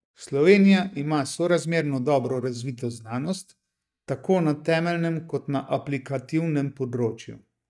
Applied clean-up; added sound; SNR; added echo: neural mask model DeepFilterNet 3.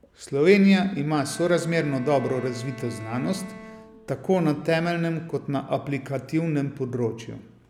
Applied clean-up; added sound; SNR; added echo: none; Bowed string instrument; 17 dB; none.